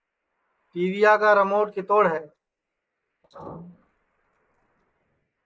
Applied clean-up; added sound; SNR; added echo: neural mask model Resemble Enhance denoiser.